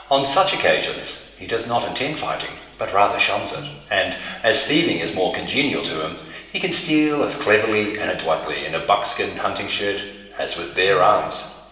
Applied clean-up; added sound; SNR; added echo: none; Brass instrument; 19 dB; reverberation time 1.2 s.